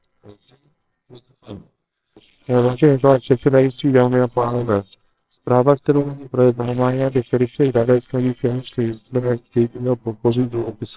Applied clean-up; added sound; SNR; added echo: neural separator model SepFormer WHAMR!.